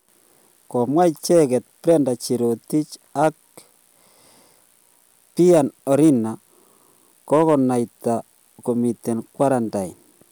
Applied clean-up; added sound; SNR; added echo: none; none; none; none.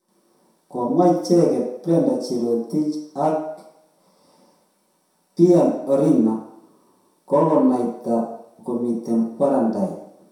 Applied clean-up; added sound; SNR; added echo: none; none; none; reverberation time 0.7 s.